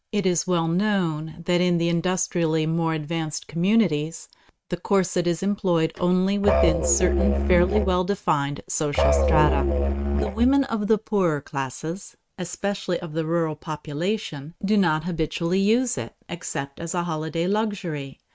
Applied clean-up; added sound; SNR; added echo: neural mask model RNNoise.